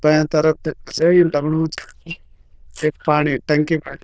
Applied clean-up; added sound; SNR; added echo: neural diffusion model UNIVERSE++.